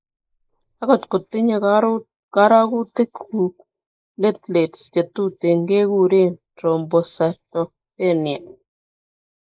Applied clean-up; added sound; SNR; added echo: neural mask model Resemble Enhance denoiser.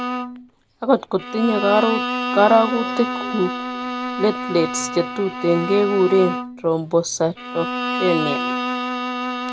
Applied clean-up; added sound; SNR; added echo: none; Bowed string instrument; 5 dB; none.